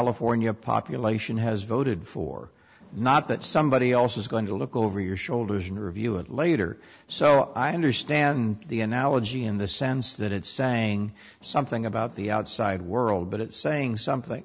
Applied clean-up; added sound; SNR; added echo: none; none; none; none.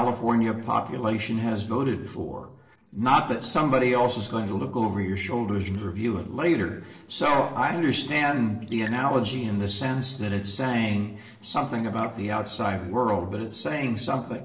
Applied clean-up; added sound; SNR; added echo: neural separator model SepFormer DNS4.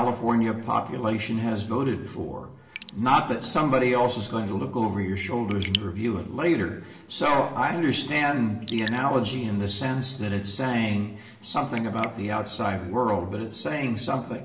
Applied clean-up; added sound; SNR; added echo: none; Raindrop / Drip; 18 dB; reverberation time 0.8 s.